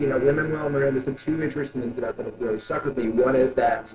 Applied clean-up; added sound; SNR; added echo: neural separator model SepFormer DNS4.